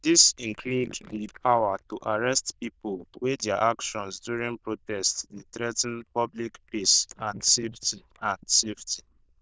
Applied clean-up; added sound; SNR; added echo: neural diffusion model UNIVERSE++.